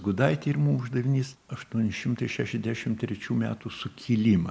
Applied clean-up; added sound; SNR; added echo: none; none; none; none.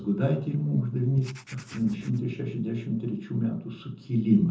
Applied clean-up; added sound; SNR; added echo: neural separator model SepFormer DNS4.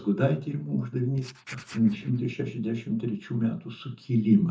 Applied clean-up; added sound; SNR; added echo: neural mask model DeepFilterNet 3.